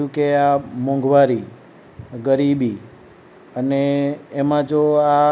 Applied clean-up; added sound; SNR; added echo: none; none; none; none.